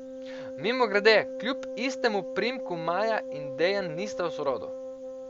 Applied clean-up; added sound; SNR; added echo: none; Wind instrument, woodwind instrument; 8 dB; none.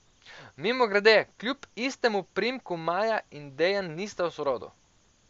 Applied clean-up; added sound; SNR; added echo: none; none; none; none.